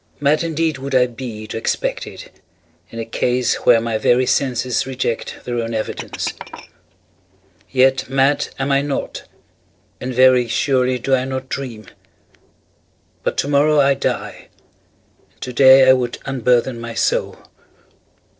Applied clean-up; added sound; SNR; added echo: neural separator model SepFormer DNS4.